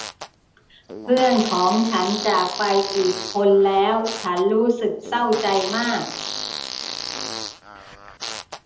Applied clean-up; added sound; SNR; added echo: none; Fart; 10 dB; reverberation time 0.8 s.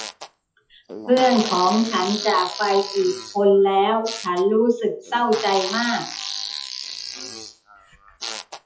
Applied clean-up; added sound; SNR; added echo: classical method WPE with log-MMSE.